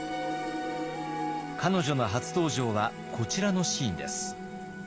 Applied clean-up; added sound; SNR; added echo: none; Fill (with liquid); 10 dB; none.